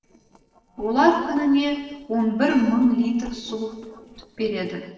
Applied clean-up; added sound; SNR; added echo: neural separator model SepFormer DNS4.